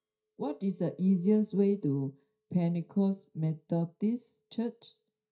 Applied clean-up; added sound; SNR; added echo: neural mask model DeepFilterNet 3.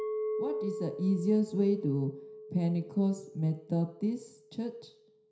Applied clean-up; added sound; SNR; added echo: none; Chink, clink; 8 dB; reverberation time 0.5 s.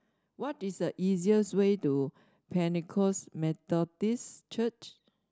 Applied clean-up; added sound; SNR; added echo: none; none; none; none.